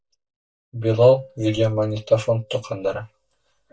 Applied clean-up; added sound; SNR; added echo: neural mask model DeepFilterNet 3.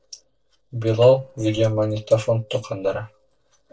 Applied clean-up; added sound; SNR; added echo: neural separator model SepFormer DNS4.